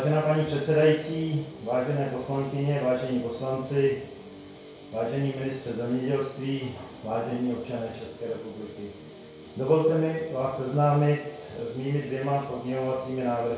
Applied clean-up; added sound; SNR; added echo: none; Guitar; 18 dB; reverberation time 0.6 s.